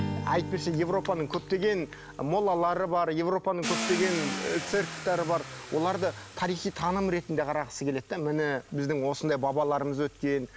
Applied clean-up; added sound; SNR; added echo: none; Strum + Car; 10 dB; none.